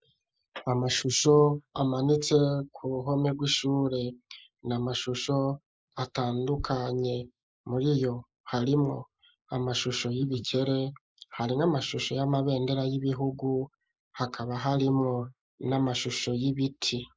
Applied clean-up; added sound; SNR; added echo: neural mask model Resemble Enhance denoiser.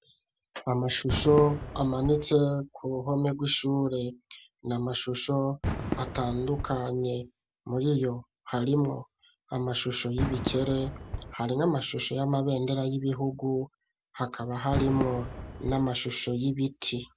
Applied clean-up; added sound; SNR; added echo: none; Fireworks; 10 dB; none.